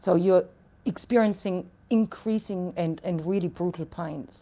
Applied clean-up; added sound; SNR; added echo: none; none; none; none.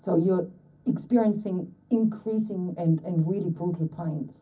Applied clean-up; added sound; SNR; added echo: none; none; none; reverberation time 0.4 s.